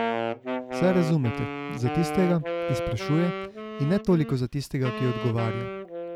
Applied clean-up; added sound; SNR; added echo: none; Wind instrument, woodwind instrument; 5 dB; none.